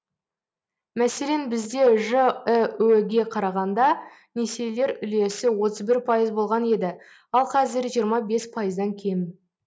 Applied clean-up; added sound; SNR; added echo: none; none; none; none.